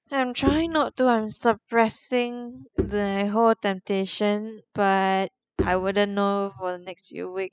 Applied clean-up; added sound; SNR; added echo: classical method spectral subtraction.